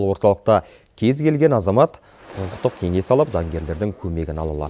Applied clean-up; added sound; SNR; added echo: none; none; none; none.